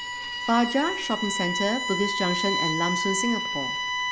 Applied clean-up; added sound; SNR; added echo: none; Bowed string instrument; 1 dB; reverberation time 0.4 s.